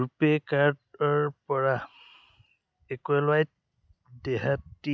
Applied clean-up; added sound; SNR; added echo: none; none; none; none.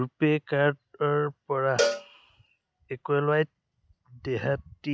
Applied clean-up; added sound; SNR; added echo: none; Cowbell; 5 dB; none.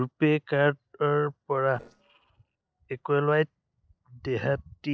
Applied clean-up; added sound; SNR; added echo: neural separator model SepFormer DNS4.